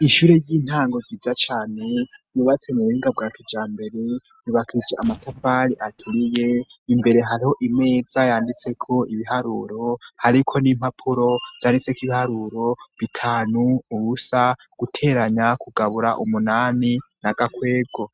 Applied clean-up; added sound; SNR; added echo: neural mask model RNNoise.